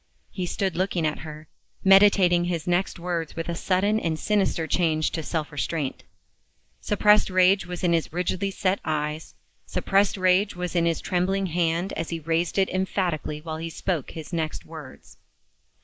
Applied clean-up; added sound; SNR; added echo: neural mask model Resemble Enhance denoiser.